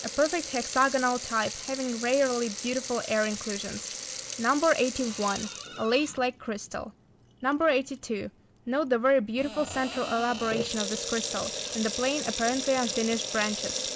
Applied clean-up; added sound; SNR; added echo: none; Sink (filling or washing) / Water tap, faucet; 8 dB; none.